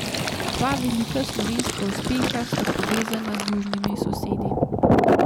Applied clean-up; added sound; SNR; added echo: none; Fill (with liquid); -4 dB; none.